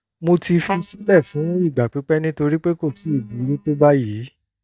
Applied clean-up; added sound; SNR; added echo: neural mask model DeepFilterNet 3.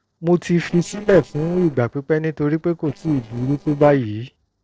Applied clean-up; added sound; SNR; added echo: neural separator model SepFormer DNS4.